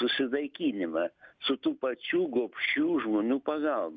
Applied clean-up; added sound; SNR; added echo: none; none; none; none.